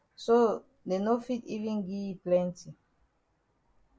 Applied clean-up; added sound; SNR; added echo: none; none; none; none.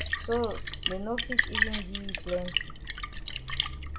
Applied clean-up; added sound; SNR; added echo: none; Splash, splatter; -4 dB; none.